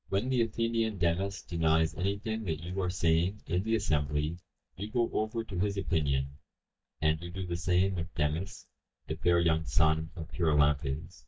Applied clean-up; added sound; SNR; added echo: neural mask model DeepFilterNet 3.